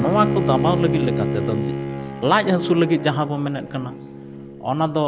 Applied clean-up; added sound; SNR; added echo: none; Bowed string instrument; 3 dB; none.